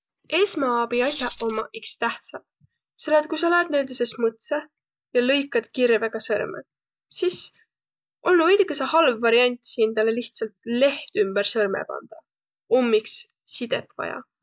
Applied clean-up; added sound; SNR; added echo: none; Keys jangling; 2 dB; none.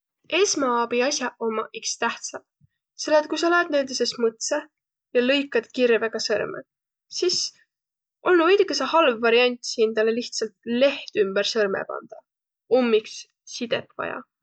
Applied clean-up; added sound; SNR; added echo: none; none; none; none.